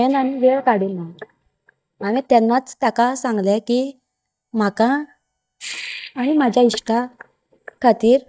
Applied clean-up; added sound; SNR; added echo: neural mask model DeepFilterNet 3.